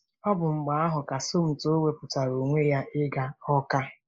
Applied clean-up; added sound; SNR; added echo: neural mask model Resemble Enhance denoiser.